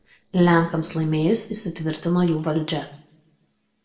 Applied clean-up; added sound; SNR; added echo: neural separator model SepFormer DNS4.